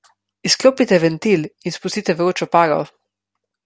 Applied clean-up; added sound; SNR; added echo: none; none; none; none.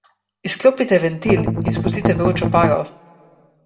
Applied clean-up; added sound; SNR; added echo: none; Strum; -1 dB; reverberation time 1.1 s.